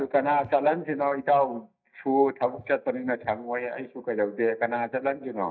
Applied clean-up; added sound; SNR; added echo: neural mask model DeepFilterNet 3.